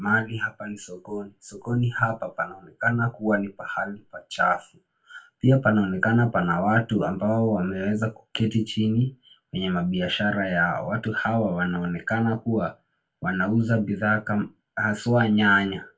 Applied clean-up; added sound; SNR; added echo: none; none; none; reverberation time 0.2 s.